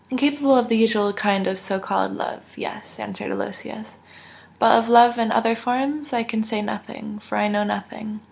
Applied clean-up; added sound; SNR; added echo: none; none; none; none.